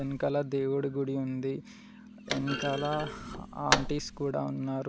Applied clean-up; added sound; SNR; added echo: none; Thump, thud; 5 dB; none.